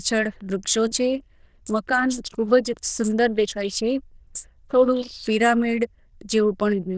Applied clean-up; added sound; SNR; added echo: neural diffusion model UNIVERSE++.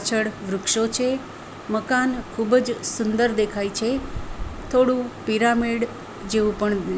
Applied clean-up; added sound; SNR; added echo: none; none; none; none.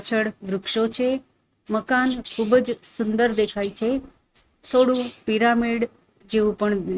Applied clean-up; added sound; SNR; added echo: neural mask model RNNoise.